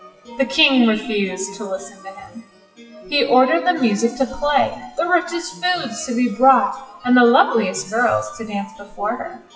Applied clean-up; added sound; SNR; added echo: classical method WPE with log-MMSE.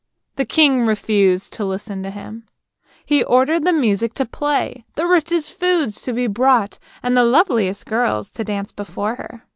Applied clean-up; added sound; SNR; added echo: none; none; none; none.